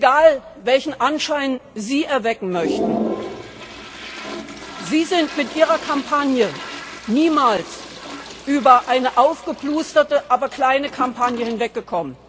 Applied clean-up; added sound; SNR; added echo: none; Toilet flush; 12 dB; none.